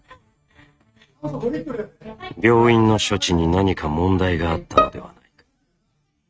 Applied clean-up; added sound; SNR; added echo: neural mask model RNNoise.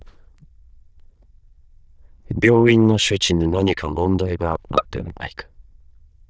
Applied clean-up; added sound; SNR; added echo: neural diffusion model UNIVERSE++.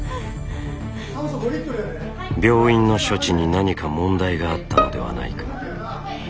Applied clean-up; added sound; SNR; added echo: none; Bowed string instrument; 4 dB; none.